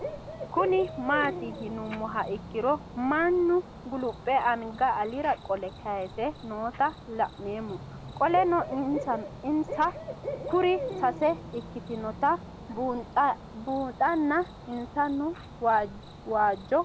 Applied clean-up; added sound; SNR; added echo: none; Cricket / Bird; 12 dB; none.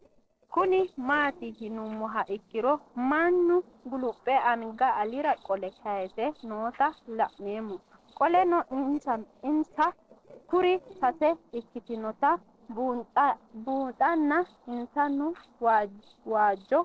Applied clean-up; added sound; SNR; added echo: neural separator model SepFormer DNS4.